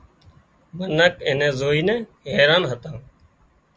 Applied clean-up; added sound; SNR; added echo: none; none; none; none.